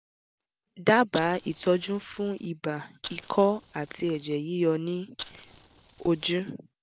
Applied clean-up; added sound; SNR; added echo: none; Fire; 15 dB; none.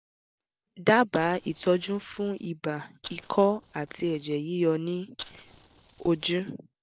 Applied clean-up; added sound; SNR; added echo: neural separator model SepFormer DNS4.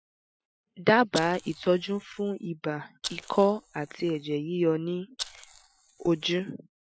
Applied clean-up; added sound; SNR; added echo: classical method Wiener filter.